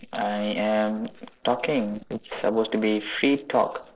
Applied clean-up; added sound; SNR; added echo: neural separator model SepFormer DNS4.